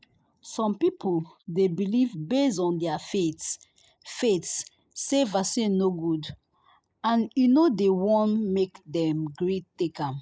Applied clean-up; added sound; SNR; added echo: neural mask model Resemble Enhance denoiser.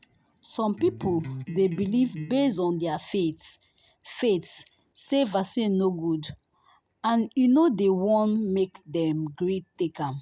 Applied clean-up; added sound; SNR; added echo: none; Electric guitar; 14 dB; none.